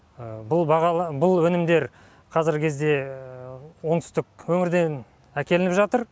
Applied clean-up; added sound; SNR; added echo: none; none; none; none.